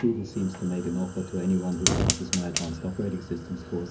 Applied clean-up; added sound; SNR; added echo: none; Fire; 3 dB; reverberation time 0.3 s.